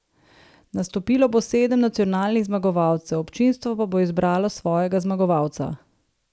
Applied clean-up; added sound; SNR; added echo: none; none; none; none.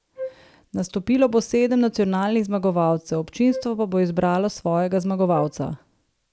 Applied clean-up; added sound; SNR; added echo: none; Wind instrument, woodwind instrument; 15 dB; none.